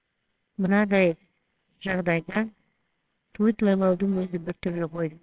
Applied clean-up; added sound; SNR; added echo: neural separator model SepFormer WHAMR!.